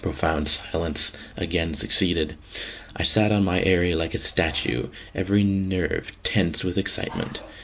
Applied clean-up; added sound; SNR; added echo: none; none; none; none.